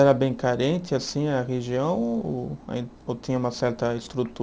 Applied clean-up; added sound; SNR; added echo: none; none; none; none.